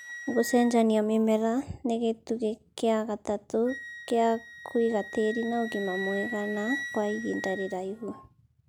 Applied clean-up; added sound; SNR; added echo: none; Wind instrument, woodwind instrument; 13 dB; none.